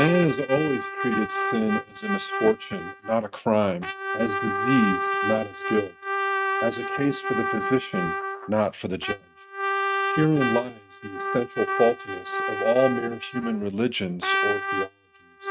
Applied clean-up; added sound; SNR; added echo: neural mask model RNNoise.